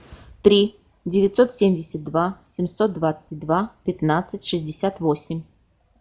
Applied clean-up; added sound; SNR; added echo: none; none; none; none.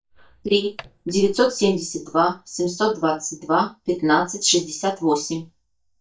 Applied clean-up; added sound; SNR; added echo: neural mask model DeepFilterNet 3.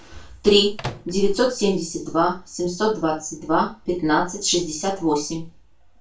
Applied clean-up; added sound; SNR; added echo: none; Microwave oven; 11 dB; reverberation time 0.2 s.